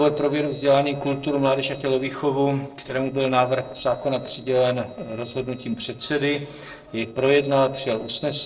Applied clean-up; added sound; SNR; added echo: neural separator model SepFormer DNS4.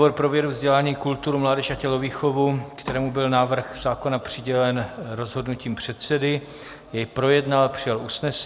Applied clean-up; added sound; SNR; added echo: none; none; none; none.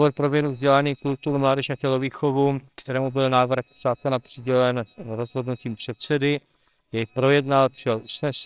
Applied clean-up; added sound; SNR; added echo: neural separator model SepFormer WHAMR!.